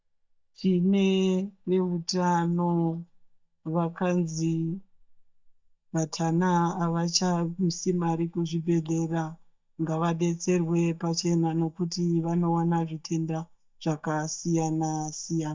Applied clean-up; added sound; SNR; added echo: neural mask model DeepFilterNet 3.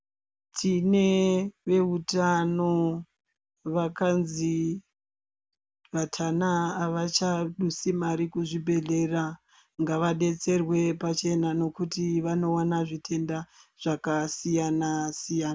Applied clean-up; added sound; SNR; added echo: none; none; none; none.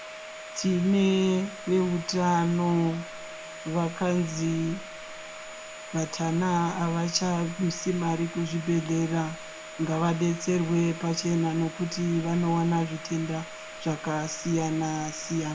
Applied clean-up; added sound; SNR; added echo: none; Domestic sounds, home sounds; 13 dB; reverberation time 0.3 s.